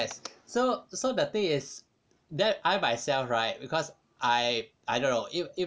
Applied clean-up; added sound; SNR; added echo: none; none; none; none.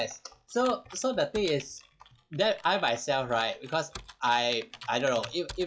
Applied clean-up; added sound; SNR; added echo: classical method log-MMSE.